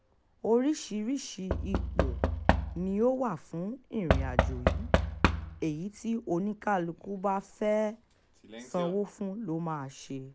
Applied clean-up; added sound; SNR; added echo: none; Knock / Wood; 1 dB; none.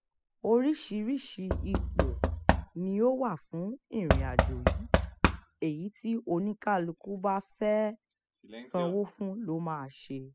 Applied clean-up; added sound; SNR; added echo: classical method spectral subtraction.